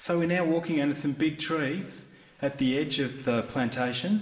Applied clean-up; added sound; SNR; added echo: none; none; none; reverberation time 1.0 s.